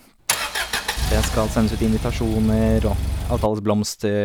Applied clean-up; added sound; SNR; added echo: none; Engine; 1 dB; none.